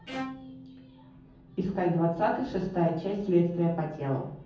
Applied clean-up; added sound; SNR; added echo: none; Bowed string instrument; 15 dB; reverberation time 0.7 s.